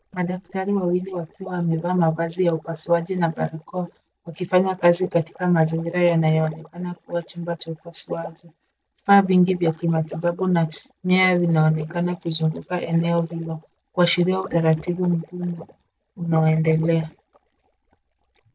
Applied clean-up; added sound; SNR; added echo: neural mask model DeepFilterNet 3.